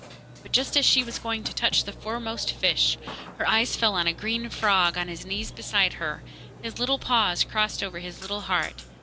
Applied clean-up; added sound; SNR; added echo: none; Burping, eructation + Bass drum; 16 dB; none.